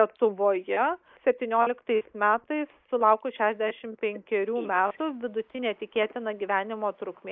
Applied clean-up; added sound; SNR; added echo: neural mask model Resemble Enhance denoiser.